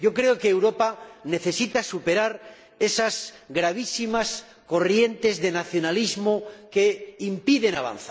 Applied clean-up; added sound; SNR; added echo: none; none; none; none.